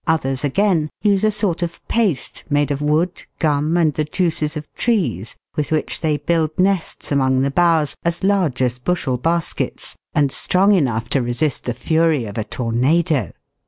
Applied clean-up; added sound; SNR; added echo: none; none; none; none.